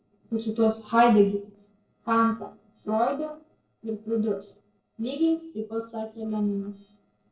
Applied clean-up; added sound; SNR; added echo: neural separator model SepFormer DNS4.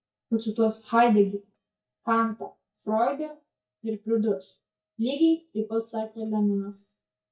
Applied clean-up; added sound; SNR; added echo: neural mask model DeepFilterNet 3.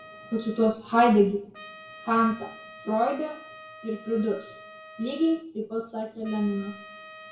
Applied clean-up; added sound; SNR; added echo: none; Trumpet; 19 dB; reverberation time 0.4 s.